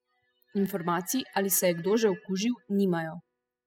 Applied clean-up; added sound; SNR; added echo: classical method spectral subtraction.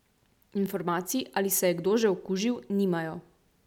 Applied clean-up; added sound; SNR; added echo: none; none; none; none.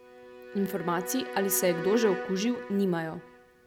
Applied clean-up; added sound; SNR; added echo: none; Bowed string instrument; 10 dB; none.